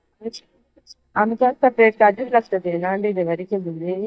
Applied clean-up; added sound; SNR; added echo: neural mask model DeepFilterNet 3.